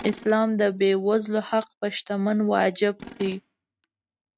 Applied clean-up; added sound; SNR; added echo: neural mask model RNNoise.